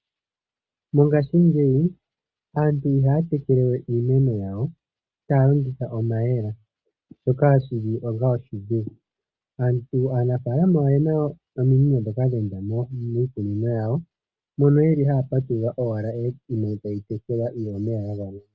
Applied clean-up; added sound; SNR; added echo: none; none; none; none.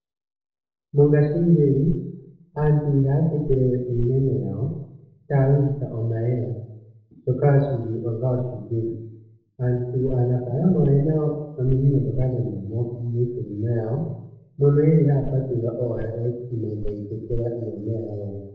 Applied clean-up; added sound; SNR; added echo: neural separator model SepFormer DNS4.